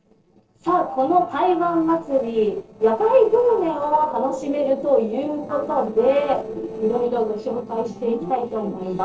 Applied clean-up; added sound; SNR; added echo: neural separator model SepFormer DNS4.